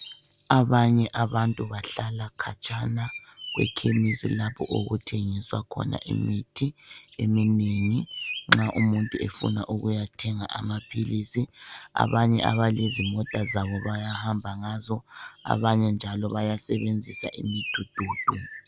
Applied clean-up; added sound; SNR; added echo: none; Bird; 16 dB; none.